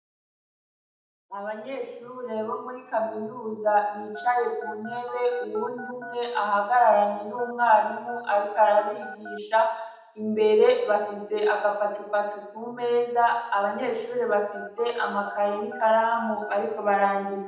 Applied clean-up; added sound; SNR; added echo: none; Telephone; 14 dB; reverberation time 0.8 s.